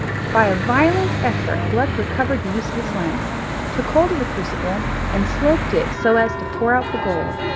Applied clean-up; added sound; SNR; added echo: none; Church bell / Traffic noise, roadway noise; 2 dB; none.